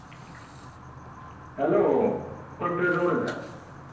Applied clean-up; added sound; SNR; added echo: none; Fire; 16 dB; reverberation time 0.9 s.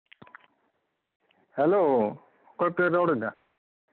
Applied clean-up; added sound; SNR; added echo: none; none; none; none.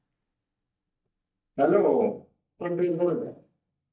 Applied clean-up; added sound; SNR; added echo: neural mask model DeepFilterNet 3.